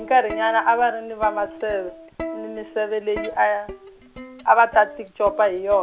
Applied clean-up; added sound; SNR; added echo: none; Plucked string instrument; 14 dB; none.